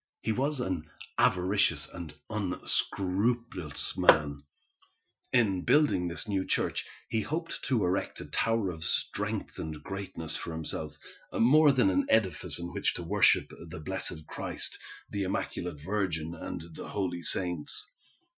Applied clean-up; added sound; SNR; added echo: classical method Wiener filter.